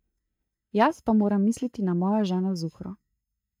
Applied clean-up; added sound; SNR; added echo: neural mask model DeepFilterNet 3.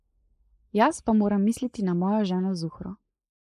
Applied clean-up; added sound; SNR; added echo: neural mask model Resemble Enhance denoiser.